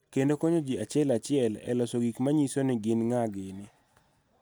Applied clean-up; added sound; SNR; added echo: none; none; none; none.